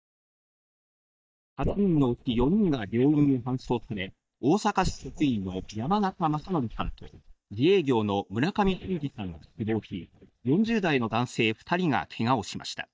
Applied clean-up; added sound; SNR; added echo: neural mask model DeepFilterNet 3.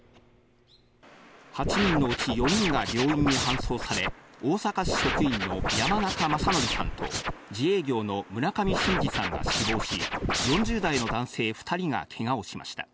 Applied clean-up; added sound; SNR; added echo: none; Scratching (performance technique); 0 dB; none.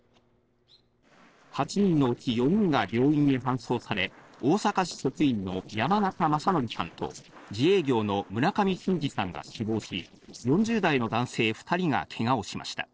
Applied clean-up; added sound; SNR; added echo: neural separator model SepFormer DNS4.